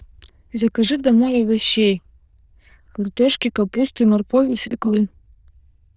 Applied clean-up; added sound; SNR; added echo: neural diffusion model UNIVERSE++.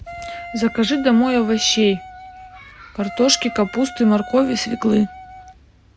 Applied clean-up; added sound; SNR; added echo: none; Wind instrument, woodwind instrument; 16 dB; none.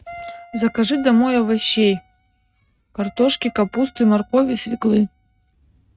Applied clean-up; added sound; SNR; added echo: neural mask model RNNoise.